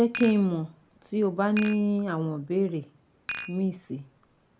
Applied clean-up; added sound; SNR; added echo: none; Dishes, pots, and pans; 14 dB; none.